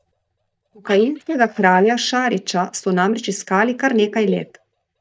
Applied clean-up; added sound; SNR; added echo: neural mask model DeepFilterNet 3.